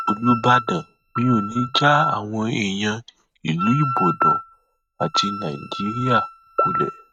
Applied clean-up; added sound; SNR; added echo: neural mask model RNNoise.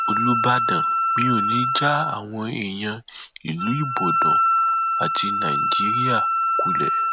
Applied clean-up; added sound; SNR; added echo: none; Wind instrument, woodwind instrument; -4 dB; none.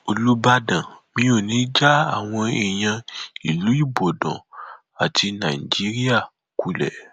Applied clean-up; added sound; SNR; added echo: none; none; none; none.